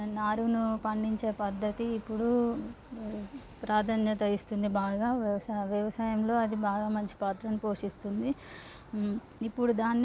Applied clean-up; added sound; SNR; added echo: none; none; none; none.